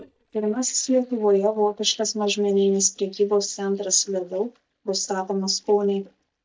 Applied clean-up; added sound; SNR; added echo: neural mask model DeepFilterNet 3.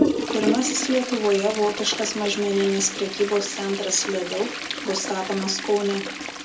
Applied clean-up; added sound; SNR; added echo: none; Toilet flush; 5 dB; reverberation time 0.2 s.